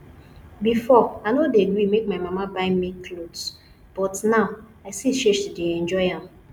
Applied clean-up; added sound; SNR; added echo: none; none; none; none.